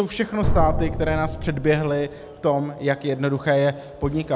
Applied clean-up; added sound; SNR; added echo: none; Drum; 4 dB; none.